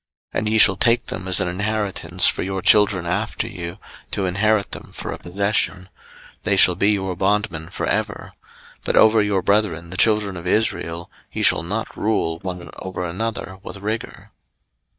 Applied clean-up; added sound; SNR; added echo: neural mask model DeepFilterNet 3.